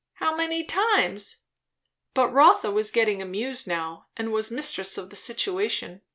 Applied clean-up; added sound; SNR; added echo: none; none; none; none.